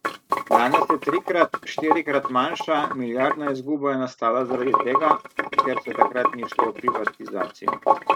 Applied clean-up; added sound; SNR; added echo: neural mask model RNNoise.